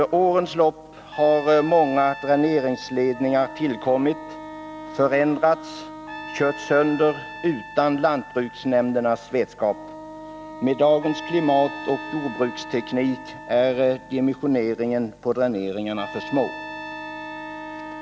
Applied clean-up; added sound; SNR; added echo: none; Trumpet + Wind instrument, woodwind instrument; 14 dB; none.